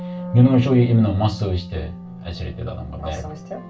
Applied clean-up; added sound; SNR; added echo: none; Wind instrument, woodwind instrument; 13 dB; reverberation time 0.2 s.